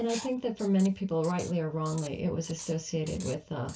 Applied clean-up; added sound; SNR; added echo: none; Writing; 17 dB; reverberation time 0.2 s.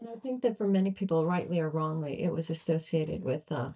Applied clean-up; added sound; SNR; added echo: neural mask model DeepFilterNet 3.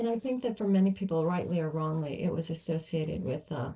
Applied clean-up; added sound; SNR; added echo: neural separator model SepFormer DNS4.